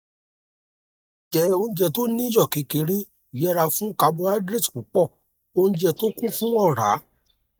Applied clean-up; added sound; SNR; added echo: neural mask model DeepFilterNet 3.